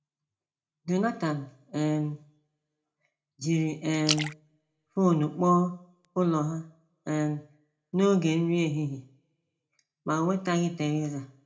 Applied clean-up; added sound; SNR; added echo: none; Splash, splatter; 8 dB; reverberation time 0.3 s.